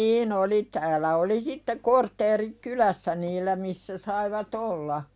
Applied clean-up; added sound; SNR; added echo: none; none; none; none.